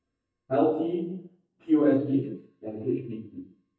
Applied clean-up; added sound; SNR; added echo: neural mask model DeepFilterNet 3.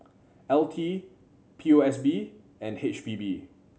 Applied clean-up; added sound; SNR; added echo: none; none; none; none.